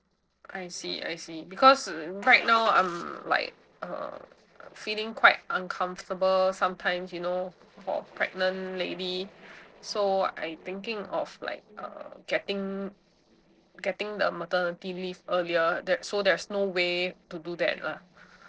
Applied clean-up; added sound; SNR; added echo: neural separator model SepFormer DNS4.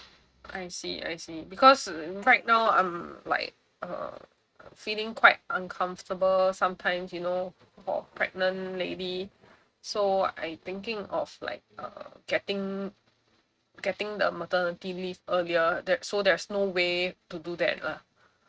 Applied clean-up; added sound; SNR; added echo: neural mask model RNNoise.